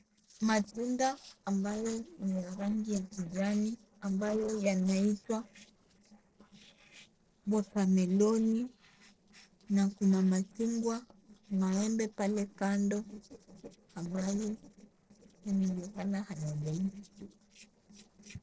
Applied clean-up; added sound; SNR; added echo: neural separator model SepFormer DNS4.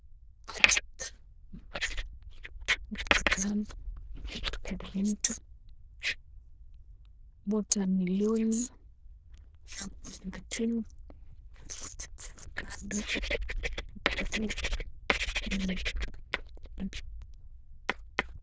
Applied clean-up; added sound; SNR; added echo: neural diffusion model UNIVERSE++.